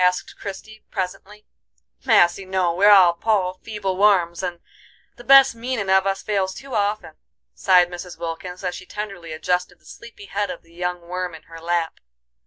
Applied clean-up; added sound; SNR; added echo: none; none; none; none.